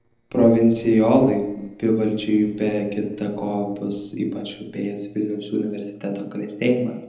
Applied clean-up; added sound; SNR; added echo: neural separator model SepFormer DNS4.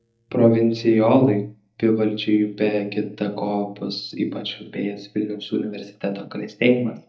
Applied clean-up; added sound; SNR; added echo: neural mask model DeepFilterNet 3.